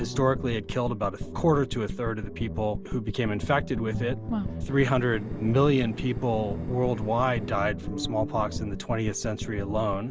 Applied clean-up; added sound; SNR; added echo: none; Engine; 12 dB; none.